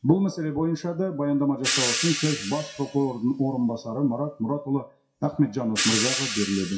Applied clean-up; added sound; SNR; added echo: classical method WPE with log-MMSE.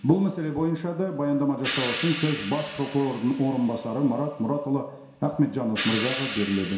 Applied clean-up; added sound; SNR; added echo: none; Hi-hat; 6 dB; reverberation time 0.7 s.